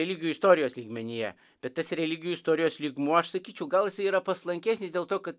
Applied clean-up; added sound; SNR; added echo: none; none; none; none.